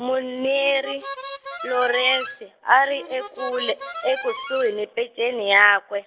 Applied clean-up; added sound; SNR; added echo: none; Harmonica; 12 dB; none.